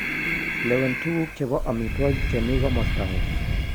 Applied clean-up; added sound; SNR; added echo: none; Breathing; -1 dB; none.